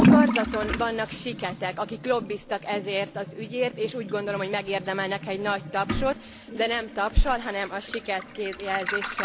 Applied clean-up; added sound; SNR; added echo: none; Toilet flush / Liquid; 1 dB; none.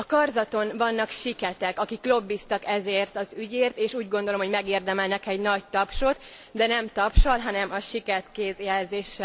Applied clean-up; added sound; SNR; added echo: none; none; none; none.